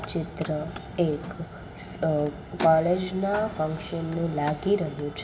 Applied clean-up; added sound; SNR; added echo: none; Car; 16 dB; reverberation time 0.7 s.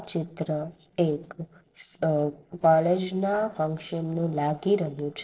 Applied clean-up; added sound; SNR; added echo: neural separator model SepFormer DNS4.